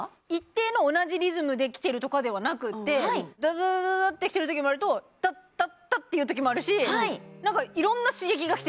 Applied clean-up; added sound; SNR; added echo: none; none; none; none.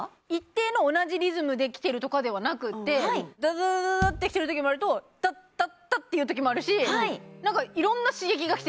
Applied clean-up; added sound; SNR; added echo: none; Bass drum; 11 dB; none.